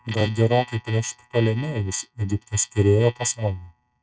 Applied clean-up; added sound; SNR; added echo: neural mask model RNNoise.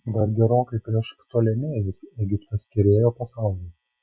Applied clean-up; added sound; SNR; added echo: classical method Wiener filter.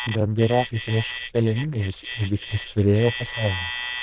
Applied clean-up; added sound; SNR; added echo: neural diffusion model UNIVERSE++.